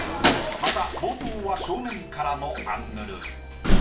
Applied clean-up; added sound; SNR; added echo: none; Slam; -5 dB; reverberation time 0.3 s.